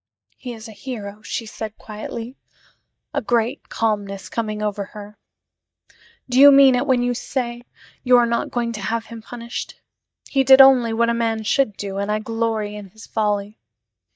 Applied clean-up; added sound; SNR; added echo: neural mask model DeepFilterNet 3.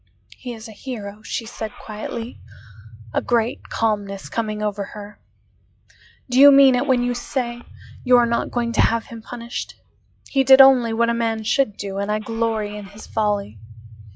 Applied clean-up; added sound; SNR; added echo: classical method log-MMSE.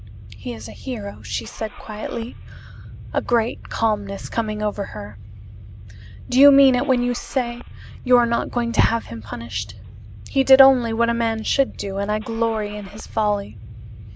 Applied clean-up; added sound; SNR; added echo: none; Engine starting / Car; 15 dB; none.